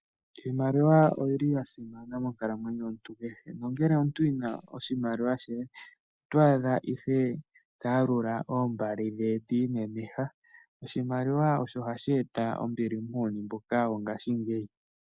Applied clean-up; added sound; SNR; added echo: none; Tambourine; 17 dB; none.